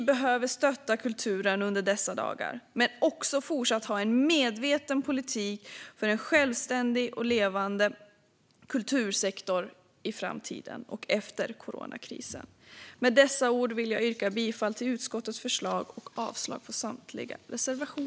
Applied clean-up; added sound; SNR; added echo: none; none; none; none.